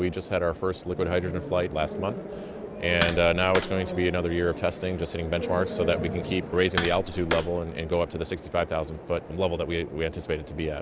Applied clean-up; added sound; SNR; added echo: none; Tap; 9 dB; none.